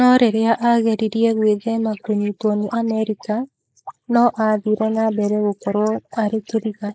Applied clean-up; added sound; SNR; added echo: neural mask model Resemble Enhance denoiser.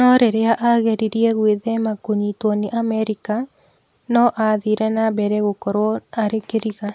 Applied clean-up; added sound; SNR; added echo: none; none; none; none.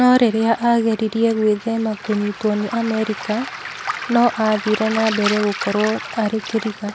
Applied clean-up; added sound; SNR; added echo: none; Waves, surf; 11 dB; none.